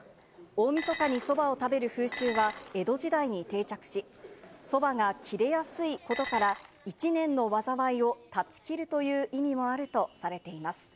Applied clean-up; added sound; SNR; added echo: none; Dishes, pots, and pans; 10 dB; none.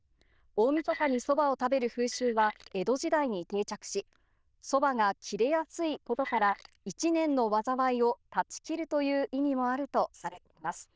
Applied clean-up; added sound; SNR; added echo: neural diffusion model UNIVERSE++.